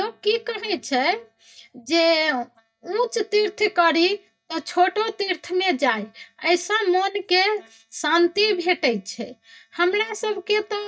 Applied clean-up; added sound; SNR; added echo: neural mask model DeepFilterNet 3.